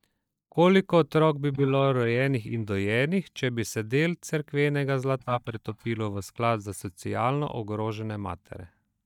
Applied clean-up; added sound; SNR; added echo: neural mask model DeepFilterNet 3.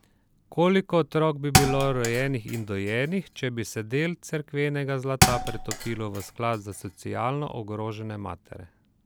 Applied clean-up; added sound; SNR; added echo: none; Thump, thud; 2 dB; none.